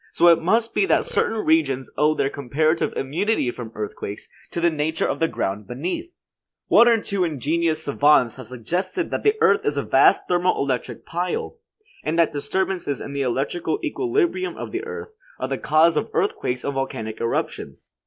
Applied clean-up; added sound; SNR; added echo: neural separator model SepFormer DNS4.